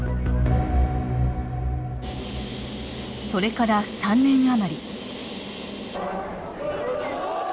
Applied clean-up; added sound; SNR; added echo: none; none; none; none.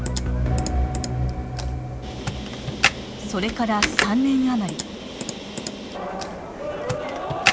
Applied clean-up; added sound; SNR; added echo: none; Computer keyboard; 4 dB; none.